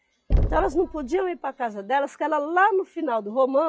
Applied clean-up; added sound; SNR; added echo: classical method log-MMSE.